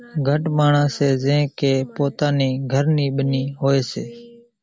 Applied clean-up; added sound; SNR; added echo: none; none; none; none.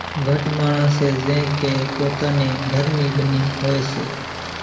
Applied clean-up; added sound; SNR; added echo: none; Aircraft; 9 dB; reverberation time 2.0 s.